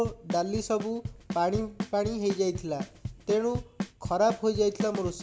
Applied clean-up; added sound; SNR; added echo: none; Bass drum / Snare drum / Drum kit; 8 dB; none.